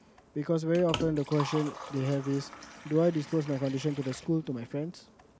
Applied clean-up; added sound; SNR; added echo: none; Liquid; 13 dB; none.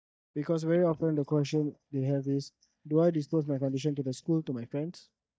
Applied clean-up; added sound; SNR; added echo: neural mask model DeepFilterNet 3.